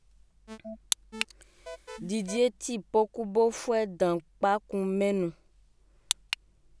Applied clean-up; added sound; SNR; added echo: none; Alarm; 14 dB; none.